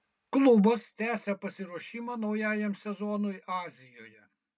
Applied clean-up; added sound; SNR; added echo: none; none; none; none.